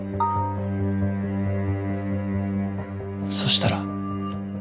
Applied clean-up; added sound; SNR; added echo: none; none; none; none.